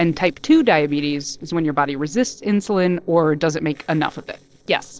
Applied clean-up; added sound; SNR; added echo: neural separator model SepFormer DNS4.